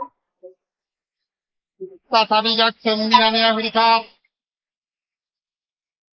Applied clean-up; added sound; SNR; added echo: neural mask model Resemble Enhance denoiser.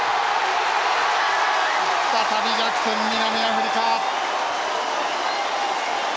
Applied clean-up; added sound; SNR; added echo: none; none; none; none.